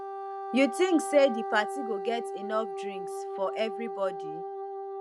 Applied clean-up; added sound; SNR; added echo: none; Wind instrument, woodwind instrument; 6 dB; none.